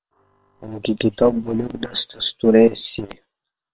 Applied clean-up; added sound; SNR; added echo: neural separator model SepFormer WHAM!.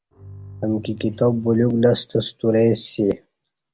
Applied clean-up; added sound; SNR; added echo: none; Bowed string instrument; 19 dB; none.